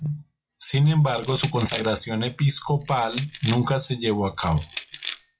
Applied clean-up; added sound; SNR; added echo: classical method log-MMSE.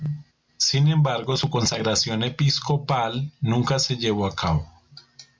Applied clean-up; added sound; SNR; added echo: none; none; none; none.